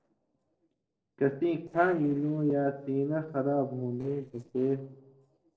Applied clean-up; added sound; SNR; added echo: neural separator model SepFormer DNS4.